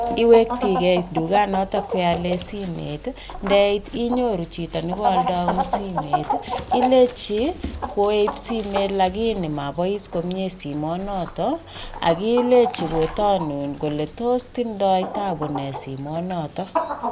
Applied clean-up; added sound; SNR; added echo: none; Chicken, rooster; 7 dB; none.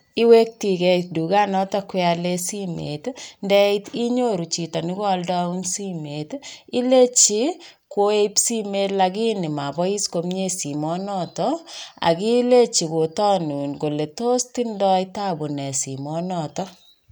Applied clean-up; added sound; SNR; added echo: none; none; none; none.